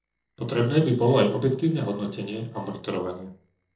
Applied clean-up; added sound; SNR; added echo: neural separator model SepFormer DNS4.